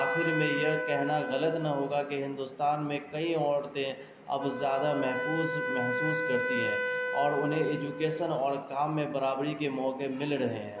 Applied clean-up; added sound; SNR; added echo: none; Wind instrument, woodwind instrument; 5 dB; none.